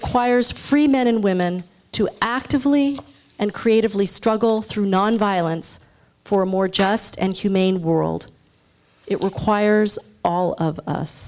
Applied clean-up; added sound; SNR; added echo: none; Clapping; 20 dB; none.